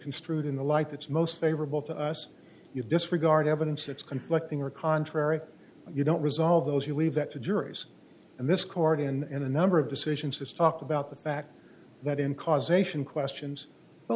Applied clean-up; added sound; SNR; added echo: none; none; none; none.